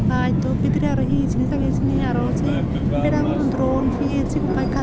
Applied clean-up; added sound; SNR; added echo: none; Subway, metro, underground; -4 dB; none.